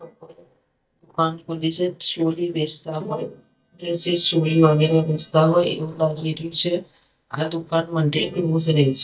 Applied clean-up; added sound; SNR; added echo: neural mask model DeepFilterNet 3.